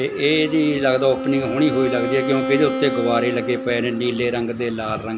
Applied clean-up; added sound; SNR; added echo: none; Wind instrument, woodwind instrument; 7 dB; none.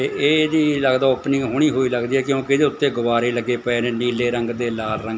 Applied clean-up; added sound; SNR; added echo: none; none; none; none.